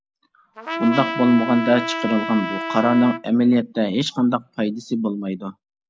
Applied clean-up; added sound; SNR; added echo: none; Trumpet; 7 dB; none.